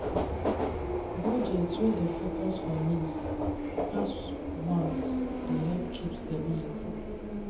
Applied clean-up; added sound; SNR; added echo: none; Subway, metro, underground; -1 dB; reverberation time 0.6 s.